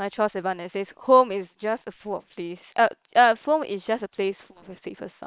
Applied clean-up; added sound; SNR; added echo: neural separator model SepFormer WHAM!.